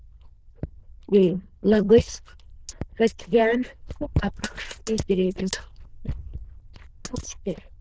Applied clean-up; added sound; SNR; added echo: neural diffusion model UNIVERSE++.